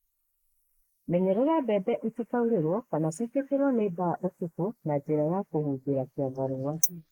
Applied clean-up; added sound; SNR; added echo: neural mask model Resemble Enhance denoiser.